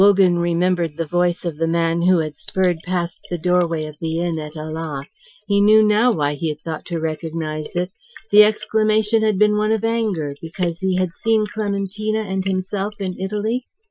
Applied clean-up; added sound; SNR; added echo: classical method Wiener filter.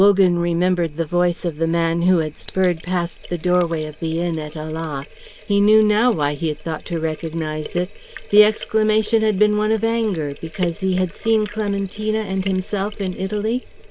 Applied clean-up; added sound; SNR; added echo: none; Sink (filling or washing); 17 dB; none.